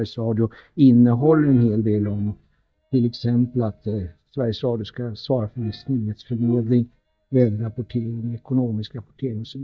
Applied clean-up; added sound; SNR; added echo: neural mask model DeepFilterNet 3.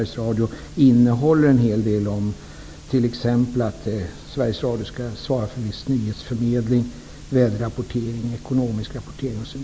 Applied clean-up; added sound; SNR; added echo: none; none; none; none.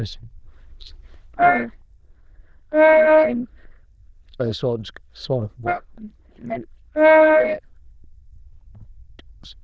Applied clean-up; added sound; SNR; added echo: neural diffusion model UNIVERSE++.